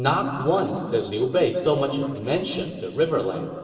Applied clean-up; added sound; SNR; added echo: neural separator model SepFormer DNS4.